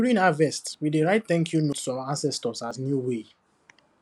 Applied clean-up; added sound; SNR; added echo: none; none; none; none.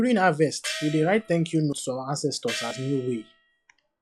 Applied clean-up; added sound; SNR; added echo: classical method log-MMSE.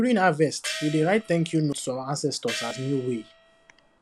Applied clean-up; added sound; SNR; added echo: none; Gong; 13 dB; none.